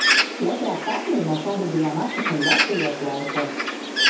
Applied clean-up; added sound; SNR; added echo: none; Bird; -1 dB; reverberation time 0.6 s.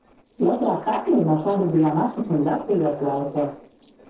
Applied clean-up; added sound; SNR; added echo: neural separator model SepFormer DNS4.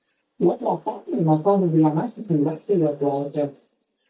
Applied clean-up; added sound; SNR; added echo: neural mask model DeepFilterNet 3.